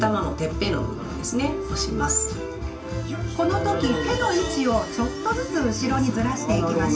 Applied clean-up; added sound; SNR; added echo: none; Wind instrument, woodwind instrument; 13 dB; reverberation time 0.2 s.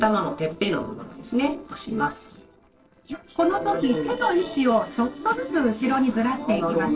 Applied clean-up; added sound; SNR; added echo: neural separator model SepFormer DNS4.